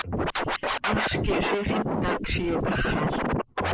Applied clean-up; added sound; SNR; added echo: neural mask model Resemble Enhance denoiser.